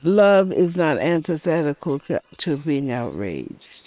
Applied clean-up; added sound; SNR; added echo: neural separator model SepFormer WHAM!.